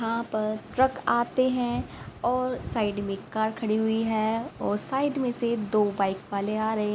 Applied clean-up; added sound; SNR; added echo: none; none; none; none.